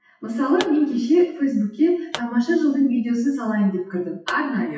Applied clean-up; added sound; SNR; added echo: classical method WPE with log-MMSE.